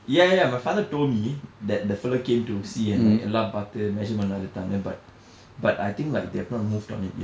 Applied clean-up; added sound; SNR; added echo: none; none; none; none.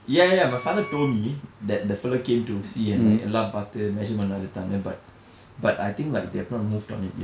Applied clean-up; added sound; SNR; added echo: none; Wind instrument, woodwind instrument; 15 dB; none.